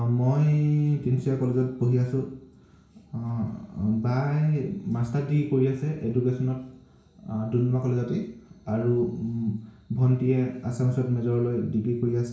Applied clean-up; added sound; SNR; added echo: none; none; none; reverberation time 0.6 s.